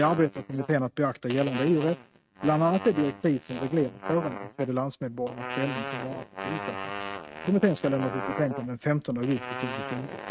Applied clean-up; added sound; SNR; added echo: neural mask model RNNoise.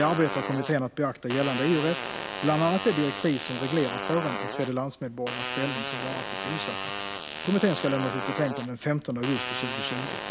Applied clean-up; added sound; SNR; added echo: none; Fart; 6 dB; none.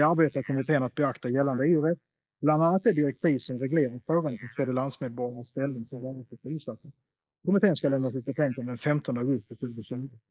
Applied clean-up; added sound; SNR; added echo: neural mask model Resemble Enhance denoiser.